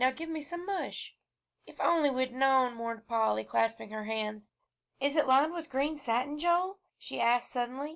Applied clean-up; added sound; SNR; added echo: none; none; none; none.